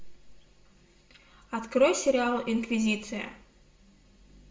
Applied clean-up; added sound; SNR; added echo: none; none; none; reverberation time 0.4 s.